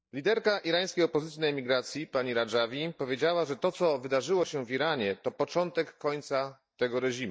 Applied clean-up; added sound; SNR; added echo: neural mask model DeepFilterNet 3.